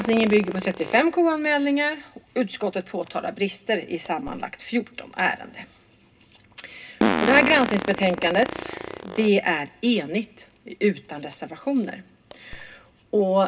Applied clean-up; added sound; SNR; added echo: none; Fart; 9 dB; reverberation time 0.2 s.